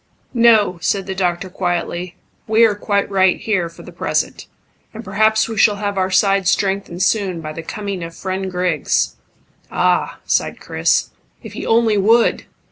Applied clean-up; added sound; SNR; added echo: none; none; none; none.